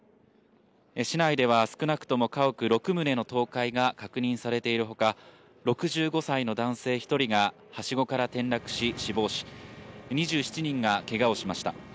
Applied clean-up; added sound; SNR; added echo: none; none; none; none.